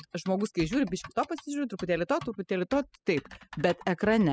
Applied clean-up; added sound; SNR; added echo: classical method spectral subtraction.